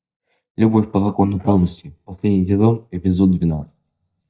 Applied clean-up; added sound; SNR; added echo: neural mask model DeepFilterNet 3.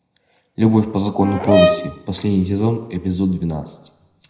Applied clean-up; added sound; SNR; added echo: none; Brass instrument; 0 dB; reverberation time 0.7 s.